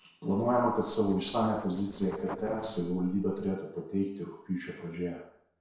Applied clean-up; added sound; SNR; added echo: neural separator model SepFormer DNS4.